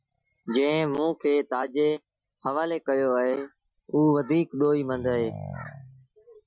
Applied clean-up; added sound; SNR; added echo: classical method Wiener filter.